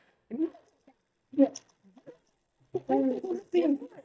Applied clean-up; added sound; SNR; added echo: neural mask model DeepFilterNet 3.